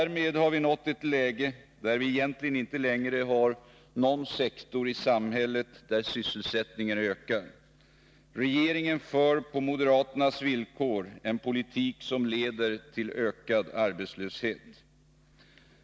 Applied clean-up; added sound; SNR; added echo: none; none; none; none.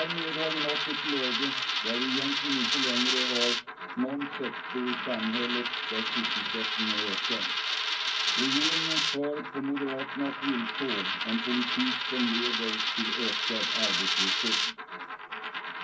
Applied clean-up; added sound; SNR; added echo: none; Coin (dropping); -4 dB; reverberation time 0.4 s.